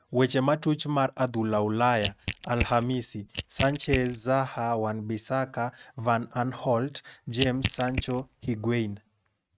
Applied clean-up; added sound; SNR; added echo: neural mask model RNNoise.